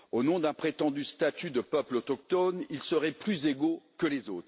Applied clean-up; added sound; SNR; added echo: none; none; none; none.